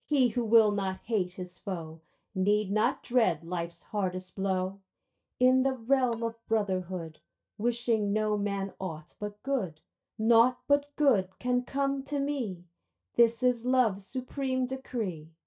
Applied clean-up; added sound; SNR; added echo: neural mask model DeepFilterNet 3.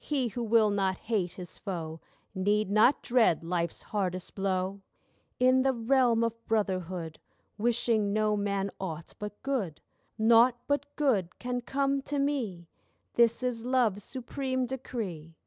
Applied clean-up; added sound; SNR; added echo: none; none; none; none.